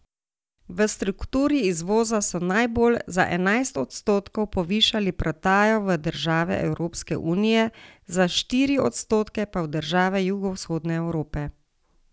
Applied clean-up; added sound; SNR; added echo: none; none; none; none.